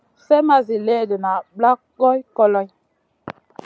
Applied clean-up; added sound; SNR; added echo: none; none; none; none.